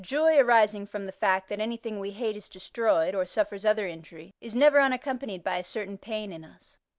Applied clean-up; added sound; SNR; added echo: none; none; none; none.